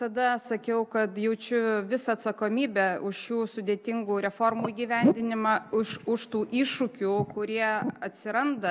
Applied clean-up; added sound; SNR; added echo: none; none; none; none.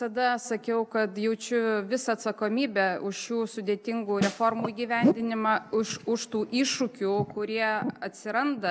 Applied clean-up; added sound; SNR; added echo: none; Snare drum; 11 dB; none.